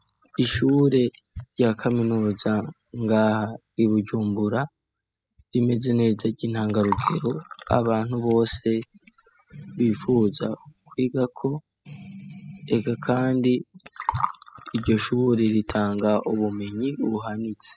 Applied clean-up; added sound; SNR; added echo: classical method spectral subtraction.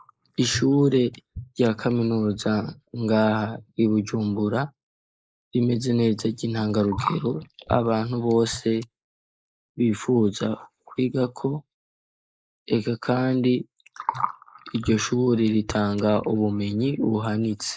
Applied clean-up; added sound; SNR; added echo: neural mask model Resemble Enhance denoiser.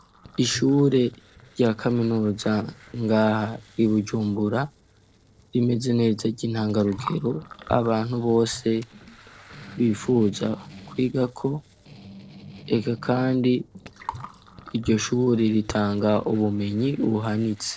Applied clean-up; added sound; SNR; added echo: neural separator model SepFormer DNS4.